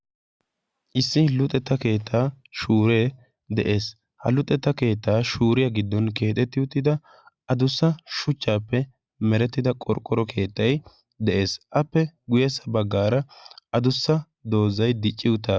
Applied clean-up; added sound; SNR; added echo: none; none; none; none.